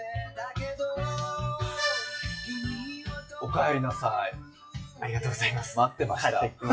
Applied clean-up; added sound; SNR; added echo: classical method WPE with log-MMSE.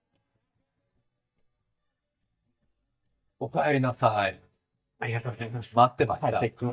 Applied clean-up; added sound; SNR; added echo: neural mask model DeepFilterNet 3.